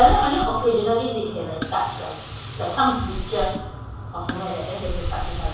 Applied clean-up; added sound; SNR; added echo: none; Hiss; 7 dB; reverberation time 0.7 s.